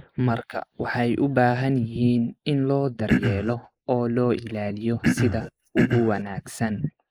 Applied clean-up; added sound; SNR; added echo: neural mask model Resemble Enhance denoiser.